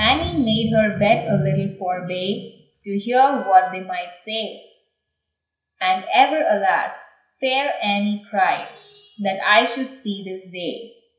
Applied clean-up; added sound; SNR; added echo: none; Wind instrument, woodwind instrument; 20 dB; reverberation time 0.5 s.